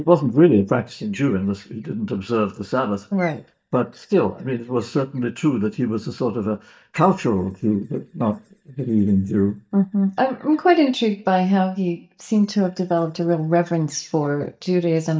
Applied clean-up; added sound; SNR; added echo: neural mask model DeepFilterNet 3.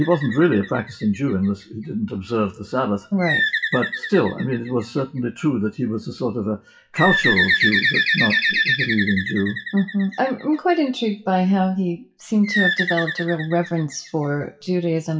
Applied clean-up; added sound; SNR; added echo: classical method WPE with log-MMSE.